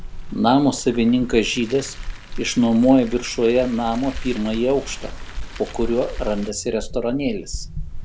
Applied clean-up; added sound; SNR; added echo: none; Car; 10 dB; none.